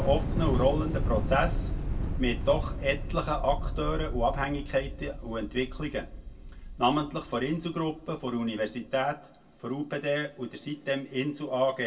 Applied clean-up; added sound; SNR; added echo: none; Thunder / Explosion; 3 dB; reverberation time 0.2 s.